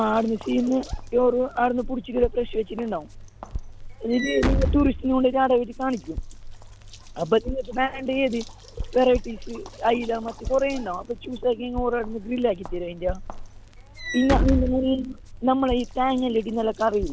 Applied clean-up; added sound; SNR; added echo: none; Crackle + Walk, footsteps / Slam; 7 dB; none.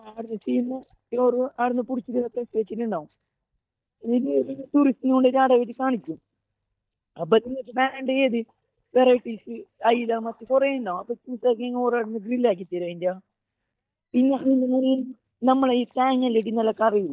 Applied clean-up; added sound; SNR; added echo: neural mask model DeepFilterNet 3.